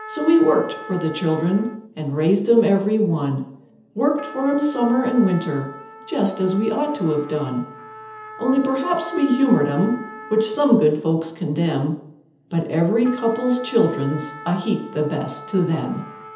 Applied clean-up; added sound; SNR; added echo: none; Trumpet; 17 dB; reverberation time 0.8 s.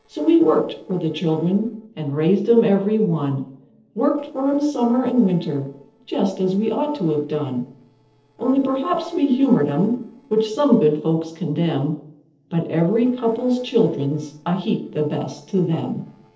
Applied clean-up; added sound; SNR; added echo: neural separator model SepFormer DNS4.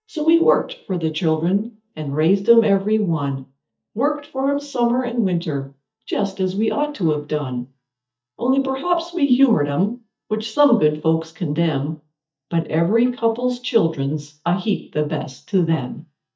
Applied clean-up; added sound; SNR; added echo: neural mask model DeepFilterNet 3.